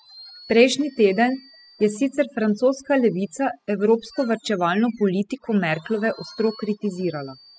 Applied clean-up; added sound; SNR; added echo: classical method spectral subtraction.